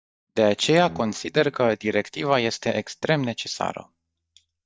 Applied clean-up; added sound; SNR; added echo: neural mask model DeepFilterNet 3.